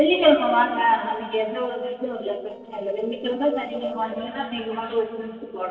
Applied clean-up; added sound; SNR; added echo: neural separator model SepFormer DNS4.